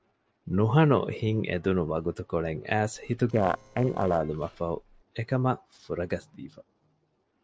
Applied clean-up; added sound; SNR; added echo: neural separator model SepFormer DNS4.